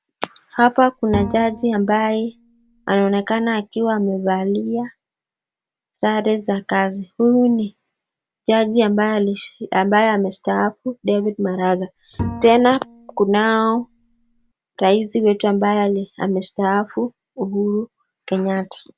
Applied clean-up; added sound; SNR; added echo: none; Bowed string instrument; 13 dB; none.